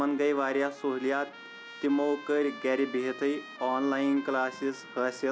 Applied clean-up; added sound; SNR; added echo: none; Trumpet; 17 dB; none.